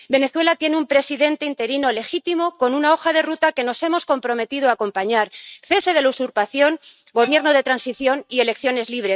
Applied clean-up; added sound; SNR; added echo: neural mask model RNNoise.